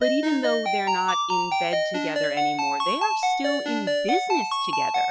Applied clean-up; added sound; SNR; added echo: classical method Wiener filter.